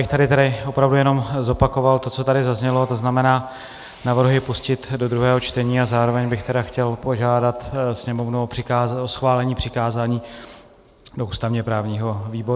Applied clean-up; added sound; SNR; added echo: none; none; none; none.